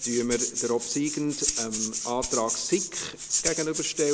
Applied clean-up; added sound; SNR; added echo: none; Rattle (instrument); 2 dB; none.